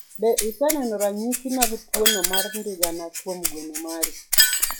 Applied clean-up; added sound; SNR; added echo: classical method log-MMSE.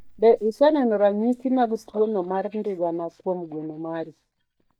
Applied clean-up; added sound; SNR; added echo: neural mask model DeepFilterNet 3.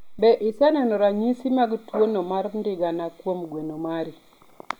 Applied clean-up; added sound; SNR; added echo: none; none; none; none.